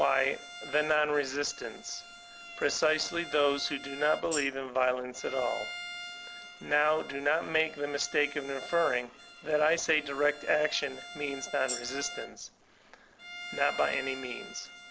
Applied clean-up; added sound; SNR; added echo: none; Bowed string instrument + Tambourine; 13 dB; none.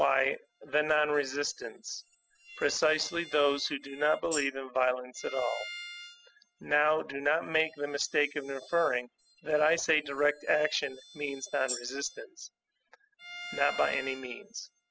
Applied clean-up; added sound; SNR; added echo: classical method spectral subtraction.